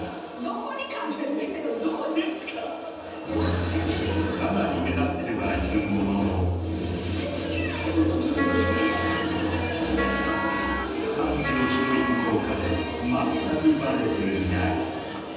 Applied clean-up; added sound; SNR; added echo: none; Wind instrument, woodwind instrument; 5 dB; reverberation time 1.1 s.